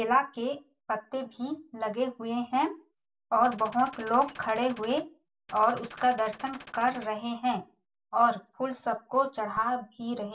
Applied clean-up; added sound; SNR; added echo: none; Gunshot, gunfire; 18 dB; reverberation time 0.2 s.